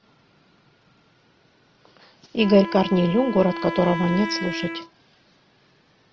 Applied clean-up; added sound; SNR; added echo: none; Wind instrument, woodwind instrument; 8 dB; none.